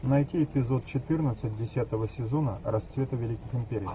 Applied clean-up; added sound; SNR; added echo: none; none; none; none.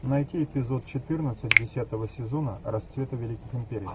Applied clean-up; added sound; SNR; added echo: none; Finger snapping; 0 dB; none.